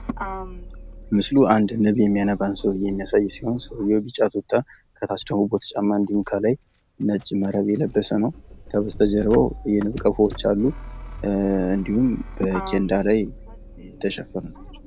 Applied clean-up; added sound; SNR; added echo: none; Motor vehicle (road); 14 dB; none.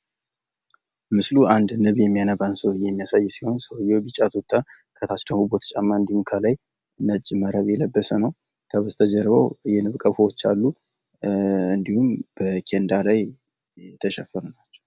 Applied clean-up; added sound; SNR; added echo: none; none; none; none.